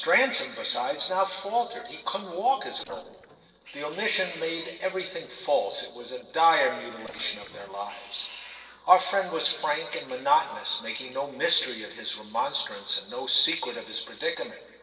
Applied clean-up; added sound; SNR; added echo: neural separator model SepFormer DNS4.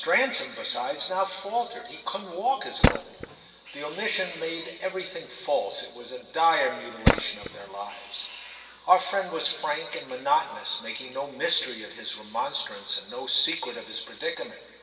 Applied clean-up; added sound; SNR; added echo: none; Tools; 0 dB; reverberation time 1.9 s.